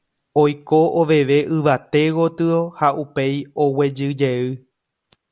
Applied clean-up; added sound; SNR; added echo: none; none; none; none.